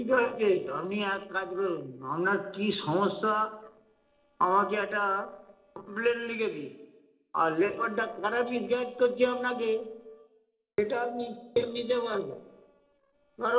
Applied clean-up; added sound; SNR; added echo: neural separator model SepFormer DNS4.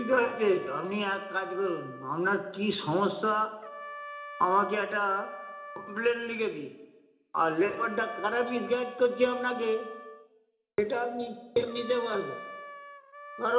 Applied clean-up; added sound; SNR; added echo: none; Trumpet; 15 dB; reverberation time 0.8 s.